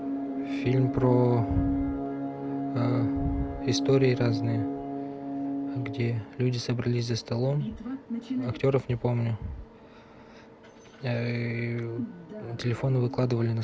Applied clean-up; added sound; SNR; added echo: none; none; none; none.